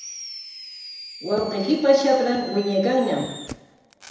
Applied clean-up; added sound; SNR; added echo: none; Fireworks; 15 dB; reverberation time 1.0 s.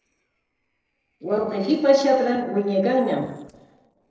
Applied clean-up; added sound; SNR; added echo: neural separator model SepFormer DNS4.